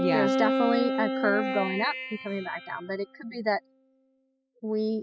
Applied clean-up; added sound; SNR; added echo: classical method spectral subtraction.